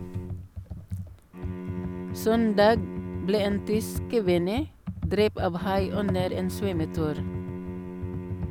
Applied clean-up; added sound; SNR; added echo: none; Computer keyboard + Bowed string instrument; 5 dB; none.